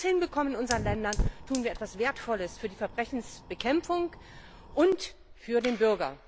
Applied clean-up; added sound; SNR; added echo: none; Fire; 9 dB; none.